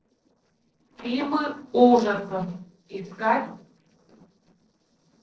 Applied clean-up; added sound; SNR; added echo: neural separator model SepFormer DNS4.